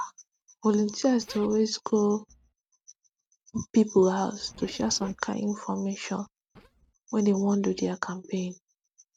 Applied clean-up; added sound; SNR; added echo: neural mask model RNNoise.